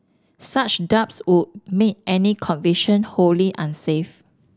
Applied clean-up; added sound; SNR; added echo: none; none; none; none.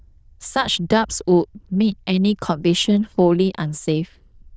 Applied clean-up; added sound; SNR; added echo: neural diffusion model UNIVERSE++.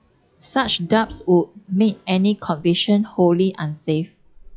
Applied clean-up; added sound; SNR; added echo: classical method log-MMSE.